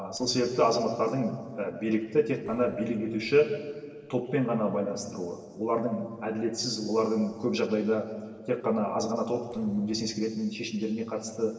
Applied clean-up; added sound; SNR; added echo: neural separator model SepFormer DNS4.